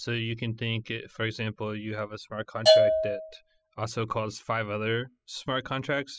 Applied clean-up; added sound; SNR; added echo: classical method spectral subtraction.